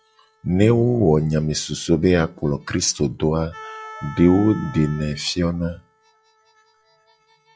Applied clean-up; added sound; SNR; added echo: classical method log-MMSE.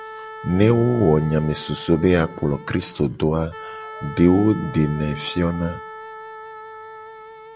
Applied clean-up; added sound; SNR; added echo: none; Wind instrument, woodwind instrument; 16 dB; none.